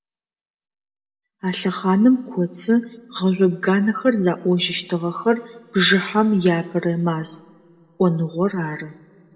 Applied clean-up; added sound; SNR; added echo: none; none; none; reverberation time 1.2 s.